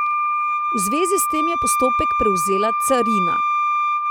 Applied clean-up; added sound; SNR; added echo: none; Wind instrument, woodwind instrument; -4 dB; none.